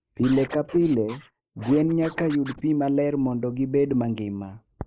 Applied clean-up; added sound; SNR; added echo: neural mask model Resemble Enhance denoiser.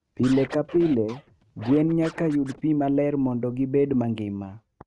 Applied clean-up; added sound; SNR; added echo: neural mask model RNNoise.